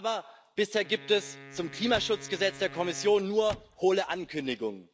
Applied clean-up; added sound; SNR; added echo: none; Wind instrument, woodwind instrument + Car; 17 dB; none.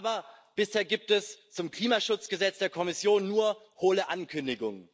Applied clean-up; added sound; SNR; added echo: none; none; none; none.